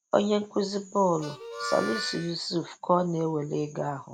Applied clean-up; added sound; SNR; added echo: none; Harmonica; 10 dB; none.